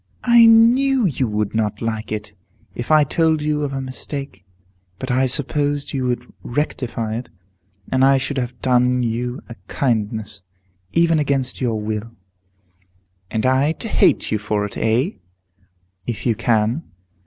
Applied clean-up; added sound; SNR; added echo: none; none; none; none.